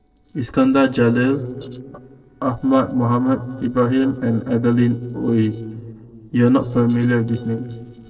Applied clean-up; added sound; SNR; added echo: neural separator model SepFormer DNS4.